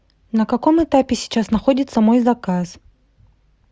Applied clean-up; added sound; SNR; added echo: none; none; none; none.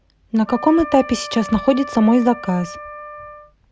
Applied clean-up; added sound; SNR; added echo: none; Wind instrument, woodwind instrument; 14 dB; none.